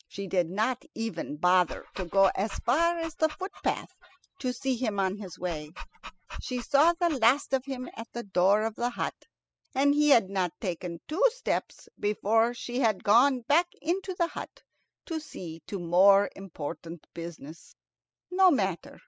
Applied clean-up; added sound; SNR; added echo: classical method spectral subtraction.